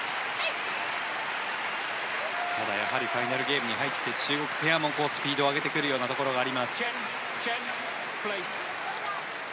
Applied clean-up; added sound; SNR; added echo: none; none; none; none.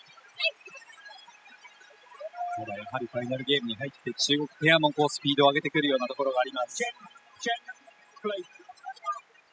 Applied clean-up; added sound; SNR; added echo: classical method spectral subtraction.